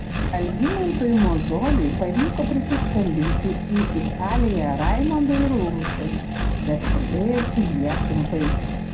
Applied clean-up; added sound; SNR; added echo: none; Engine; 0 dB; reverberation time 0.2 s.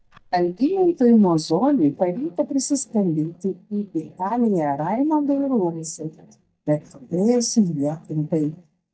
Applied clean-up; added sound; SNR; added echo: neural mask model DeepFilterNet 3.